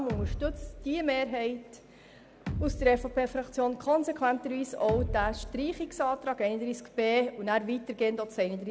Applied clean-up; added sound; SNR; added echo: none; Bass drum; 7 dB; none.